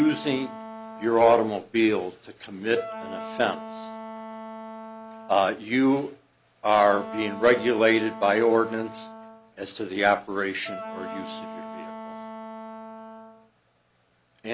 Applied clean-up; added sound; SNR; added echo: none; Wind instrument, woodwind instrument; 14 dB; none.